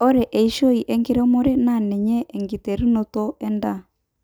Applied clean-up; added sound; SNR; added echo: none; none; none; none.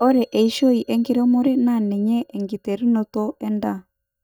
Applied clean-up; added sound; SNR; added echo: neural mask model DeepFilterNet 3.